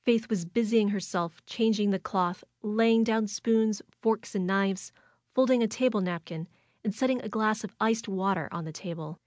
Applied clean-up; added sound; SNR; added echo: none; none; none; none.